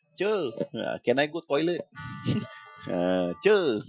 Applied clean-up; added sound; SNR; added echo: classical method Wiener filter.